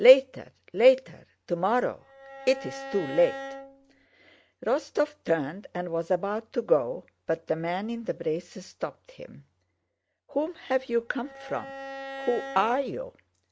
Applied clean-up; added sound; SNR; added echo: none; Bowed string instrument; 13 dB; none.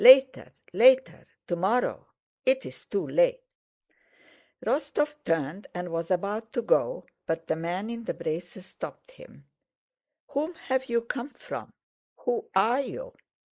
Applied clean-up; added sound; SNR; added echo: neural mask model Resemble Enhance denoiser.